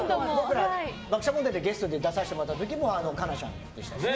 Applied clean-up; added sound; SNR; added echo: none; none; none; none.